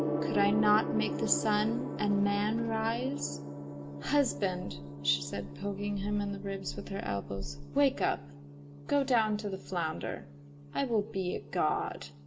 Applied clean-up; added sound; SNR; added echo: none; Gong; 7 dB; reverberation time 0.2 s.